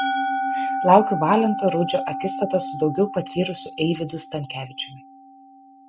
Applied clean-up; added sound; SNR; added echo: none; Musical instrument; 5 dB; none.